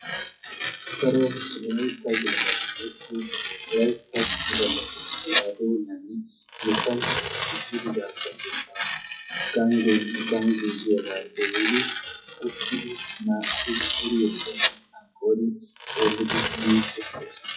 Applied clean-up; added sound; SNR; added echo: classical method WPE with log-MMSE.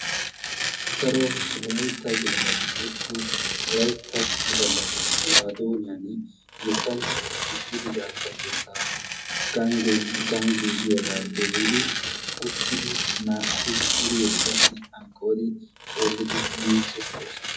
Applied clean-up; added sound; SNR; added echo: none; Tearing; -2 dB; reverberation time 0.4 s.